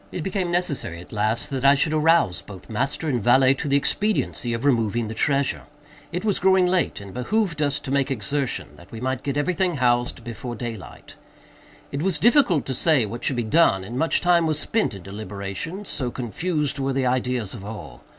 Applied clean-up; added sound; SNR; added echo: none; Tap / Bass drum; 18 dB; none.